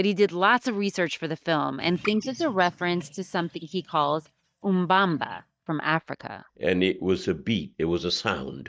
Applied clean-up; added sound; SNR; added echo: neural mask model DeepFilterNet 3.